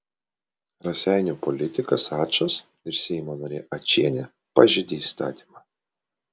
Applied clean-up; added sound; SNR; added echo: none; none; none; none.